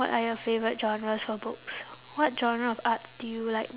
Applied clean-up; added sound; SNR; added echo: none; none; none; none.